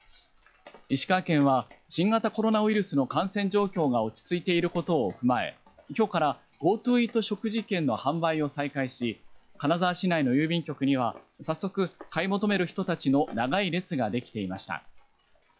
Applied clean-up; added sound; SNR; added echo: classical method log-MMSE.